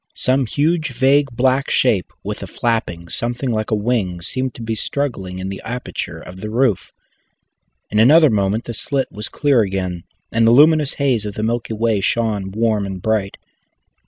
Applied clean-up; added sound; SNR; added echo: none; none; none; none.